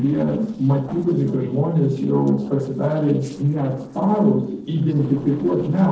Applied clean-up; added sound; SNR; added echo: neural separator model SepFormer DNS4.